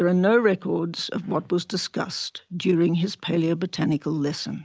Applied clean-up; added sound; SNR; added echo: none; none; none; none.